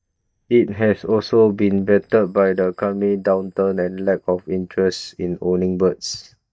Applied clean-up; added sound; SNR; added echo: neural mask model DeepFilterNet 3.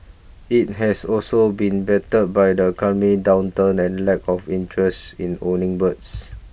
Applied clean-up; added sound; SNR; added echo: none; none; none; none.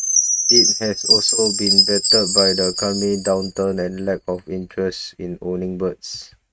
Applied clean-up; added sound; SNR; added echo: neural mask model RNNoise.